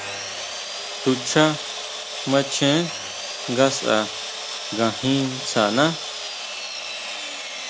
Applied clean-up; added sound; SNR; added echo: none; Sawing; 7 dB; none.